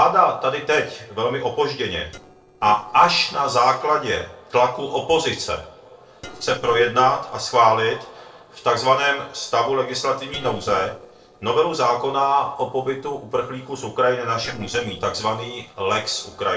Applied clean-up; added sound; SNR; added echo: neural separator model SepFormer DNS4.